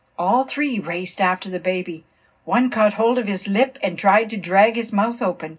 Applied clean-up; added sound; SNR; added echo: none; none; none; reverberation time 0.4 s.